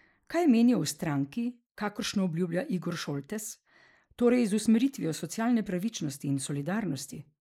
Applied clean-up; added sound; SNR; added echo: neural mask model Resemble Enhance denoiser.